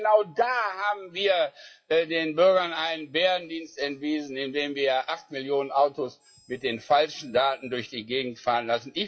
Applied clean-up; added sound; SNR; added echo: classical method WPE with log-MMSE.